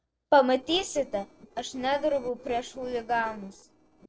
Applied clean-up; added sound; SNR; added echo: neural separator model SepFormer DNS4.